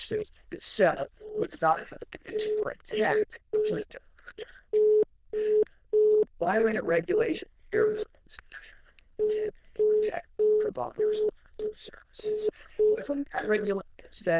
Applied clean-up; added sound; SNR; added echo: neural diffusion model UNIVERSE++.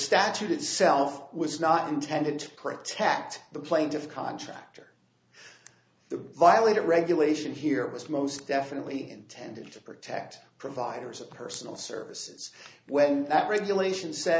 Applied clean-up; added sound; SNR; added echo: none; none; none; none.